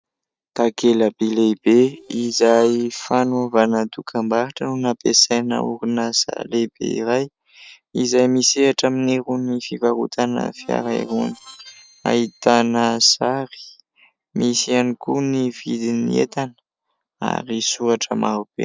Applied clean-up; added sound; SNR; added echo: neural separator model SepFormer DNS4.